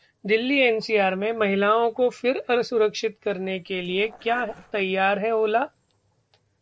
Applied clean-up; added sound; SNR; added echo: neural separator model SepFormer DNS4.